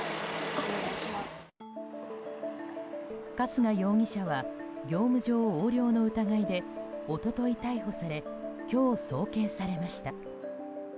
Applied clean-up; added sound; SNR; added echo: none; none; none; none.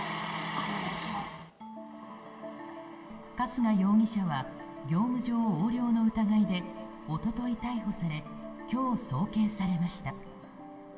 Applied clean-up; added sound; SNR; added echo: none; none; none; reverberation time 2.1 s.